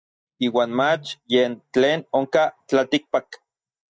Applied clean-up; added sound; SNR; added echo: neural mask model DeepFilterNet 3.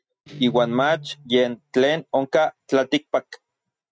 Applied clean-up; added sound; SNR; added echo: neural mask model RNNoise.